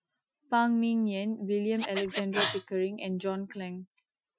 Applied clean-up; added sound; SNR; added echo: classical method Wiener filter.